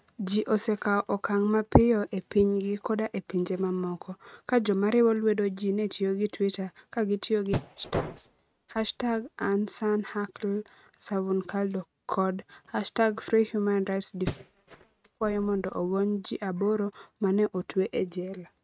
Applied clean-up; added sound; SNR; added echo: neural mask model RNNoise.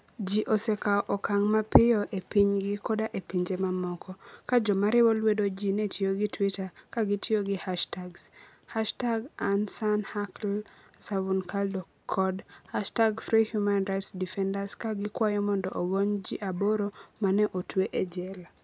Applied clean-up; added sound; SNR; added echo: none; none; none; none.